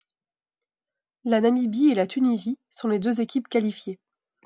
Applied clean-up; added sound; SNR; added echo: none; none; none; none.